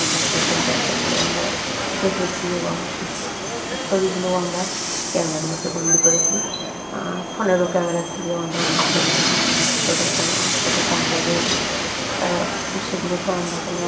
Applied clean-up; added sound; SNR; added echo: none; Train; -3 dB; reverberation time 0.7 s.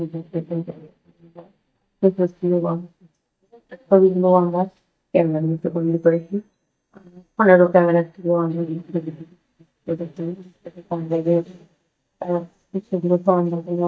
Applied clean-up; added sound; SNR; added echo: neural mask model DeepFilterNet 3.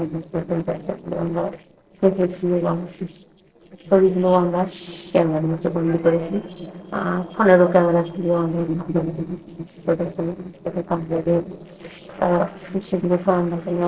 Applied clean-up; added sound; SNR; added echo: neural separator model SepFormer DNS4.